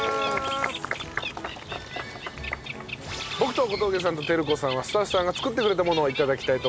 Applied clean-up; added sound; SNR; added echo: none; Bird; 10 dB; none.